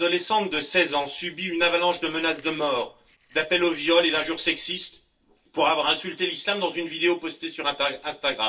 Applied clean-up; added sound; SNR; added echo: neural separator model SepFormer DNS4.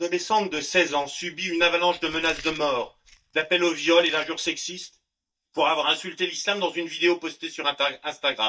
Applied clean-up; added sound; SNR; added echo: neural mask model DeepFilterNet 3.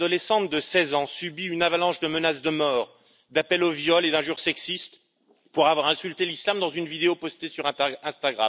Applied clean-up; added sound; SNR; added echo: none; none; none; none.